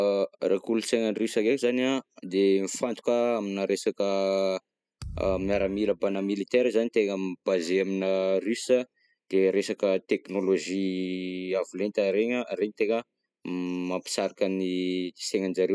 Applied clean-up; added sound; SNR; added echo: classical method spectral subtraction.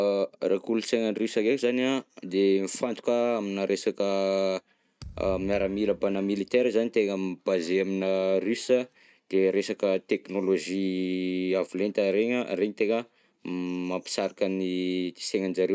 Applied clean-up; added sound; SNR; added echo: neural mask model RNNoise.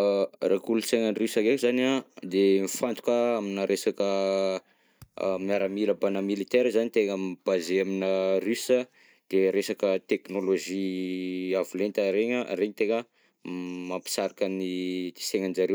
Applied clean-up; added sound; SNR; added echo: neural mask model DeepFilterNet 3.